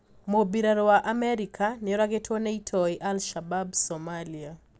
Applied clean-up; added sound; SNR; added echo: none; none; none; none.